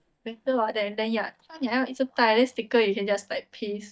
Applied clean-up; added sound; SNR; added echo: neural mask model DeepFilterNet 3.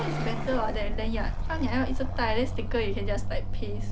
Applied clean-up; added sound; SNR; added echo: none; Car passing by / Accelerating, revving, vroom; -3 dB; none.